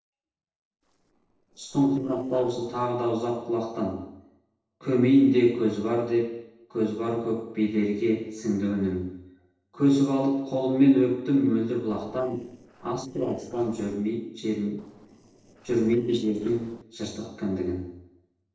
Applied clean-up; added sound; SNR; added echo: neural separator model SepFormer DNS4.